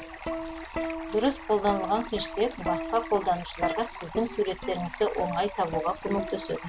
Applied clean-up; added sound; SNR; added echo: none; Plucked string instrument + Stream; 7 dB; none.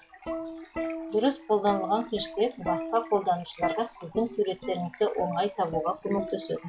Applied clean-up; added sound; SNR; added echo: classical method log-MMSE.